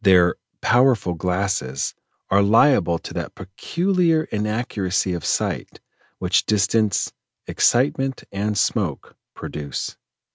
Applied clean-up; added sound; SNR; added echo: none; none; none; none.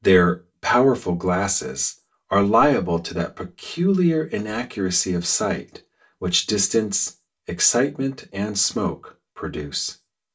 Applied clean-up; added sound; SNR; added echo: none; none; none; reverberation time 0.2 s.